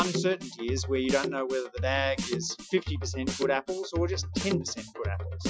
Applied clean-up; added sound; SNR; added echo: classical method Wiener filter.